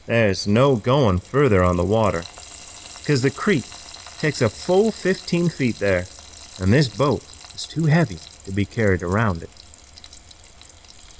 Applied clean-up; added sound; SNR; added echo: none; Frying (food); 20 dB; none.